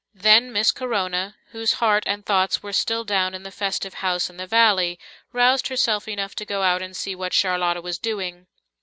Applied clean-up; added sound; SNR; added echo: none; none; none; none.